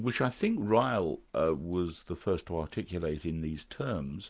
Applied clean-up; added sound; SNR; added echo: none; none; none; none.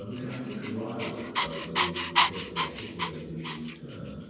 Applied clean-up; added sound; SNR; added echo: none; Dog; -4 dB; reverberation time 2.0 s.